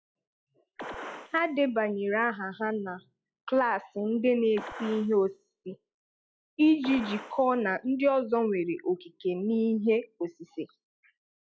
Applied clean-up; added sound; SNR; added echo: classical method log-MMSE.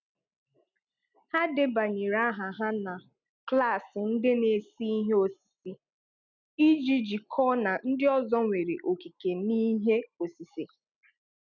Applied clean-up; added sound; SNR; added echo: none; none; none; none.